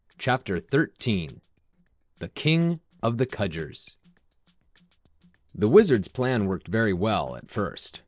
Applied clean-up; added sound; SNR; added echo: neural separator model SepFormer DNS4.